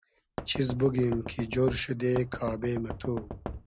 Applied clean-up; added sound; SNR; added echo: none; Knock; 9 dB; none.